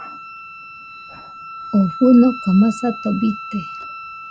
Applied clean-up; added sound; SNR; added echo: none; Wind instrument, woodwind instrument; 13 dB; none.